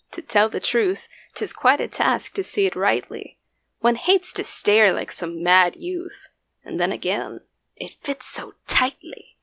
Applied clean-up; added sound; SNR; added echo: none; none; none; none.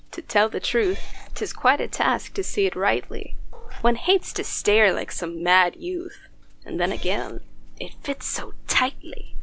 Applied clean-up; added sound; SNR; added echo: none; Meow / Purr; 4 dB; none.